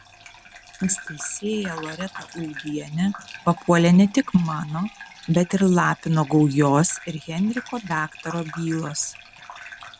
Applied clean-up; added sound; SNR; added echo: none; Bathtub (filling or washing) / Gurgling; 18 dB; none.